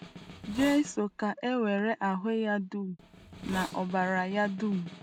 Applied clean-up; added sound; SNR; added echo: none; Hiss + Snare drum; 16 dB; none.